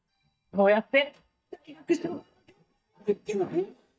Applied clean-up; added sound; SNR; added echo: neural mask model DeepFilterNet 3.